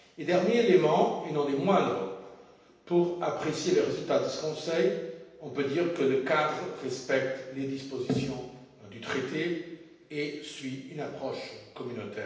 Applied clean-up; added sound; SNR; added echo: none; none; none; reverberation time 0.9 s.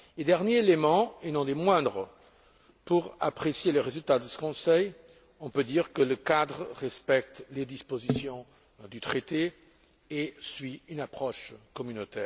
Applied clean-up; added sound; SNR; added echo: none; none; none; none.